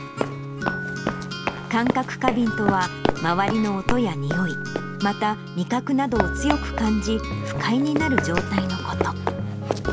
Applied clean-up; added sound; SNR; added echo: none; Run; 6 dB; none.